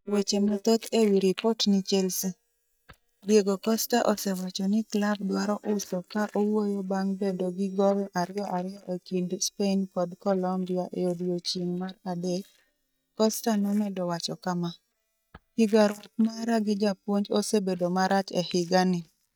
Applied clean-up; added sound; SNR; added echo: neural mask model DeepFilterNet 3.